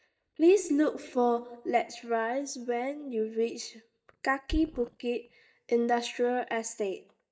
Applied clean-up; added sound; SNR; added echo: neural mask model DeepFilterNet 3.